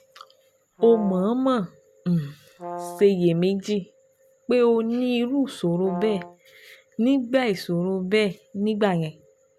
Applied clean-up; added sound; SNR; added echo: none; Brass instrument; 14 dB; none.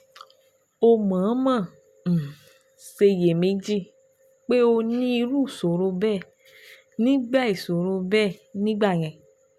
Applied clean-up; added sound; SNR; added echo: none; none; none; none.